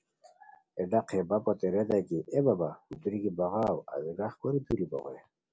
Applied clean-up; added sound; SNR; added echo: none; none; none; none.